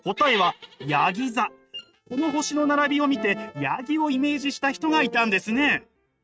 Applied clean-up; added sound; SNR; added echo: neural mask model RNNoise.